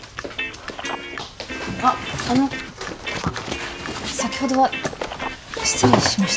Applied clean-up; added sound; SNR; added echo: none; Telephone; 19 dB; none.